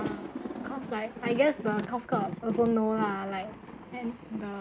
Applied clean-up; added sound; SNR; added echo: none; Thunder; 7 dB; none.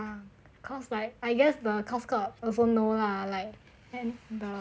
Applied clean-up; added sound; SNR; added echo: none; none; none; none.